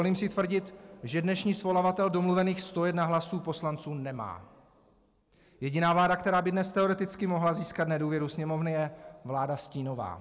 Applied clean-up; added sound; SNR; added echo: none; none; none; none.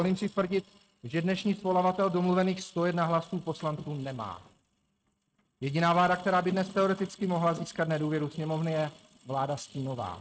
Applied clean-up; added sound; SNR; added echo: neural mask model RNNoise.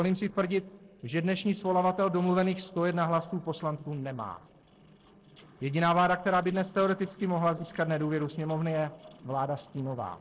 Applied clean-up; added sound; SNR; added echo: neural separator model SepFormer DNS4.